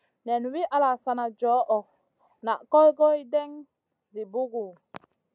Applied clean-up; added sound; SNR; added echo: none; none; none; none.